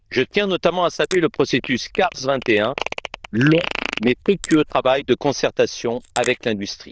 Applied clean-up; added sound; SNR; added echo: neural diffusion model UNIVERSE++.